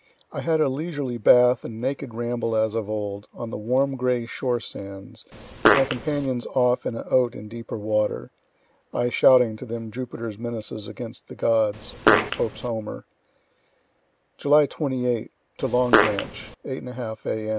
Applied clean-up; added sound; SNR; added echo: none; Fart; -2 dB; none.